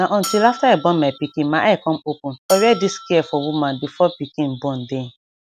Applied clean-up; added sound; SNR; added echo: none; Bell; 14 dB; none.